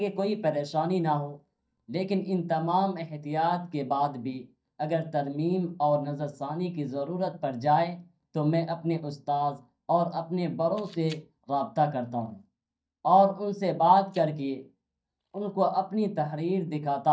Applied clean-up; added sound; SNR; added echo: neural mask model DeepFilterNet 3.